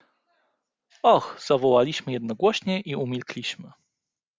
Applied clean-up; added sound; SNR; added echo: none; none; none; none.